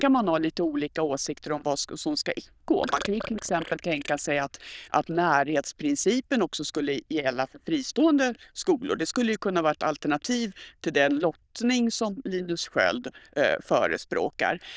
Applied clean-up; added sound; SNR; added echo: neural diffusion model UNIVERSE++.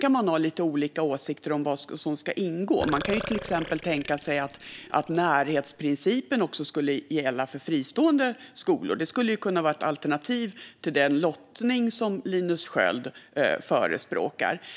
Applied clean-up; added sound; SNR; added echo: none; Burping, eructation; 12 dB; none.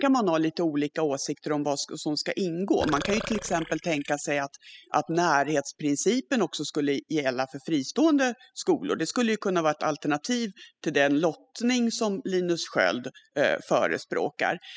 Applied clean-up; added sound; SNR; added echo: classical method spectral subtraction.